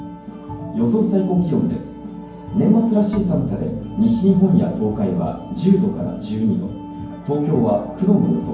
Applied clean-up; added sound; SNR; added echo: none; Organ; 16 dB; reverberation time 0.9 s.